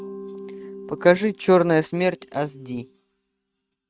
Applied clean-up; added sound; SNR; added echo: neural mask model RNNoise.